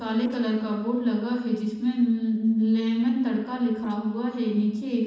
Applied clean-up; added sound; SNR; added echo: neural separator model SepFormer DNS4.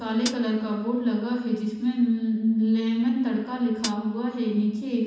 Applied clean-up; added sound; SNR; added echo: none; Hi-hat; 15 dB; reverberation time 1.1 s.